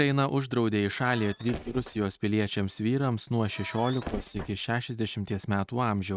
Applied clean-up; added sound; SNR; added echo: neural mask model RNNoise.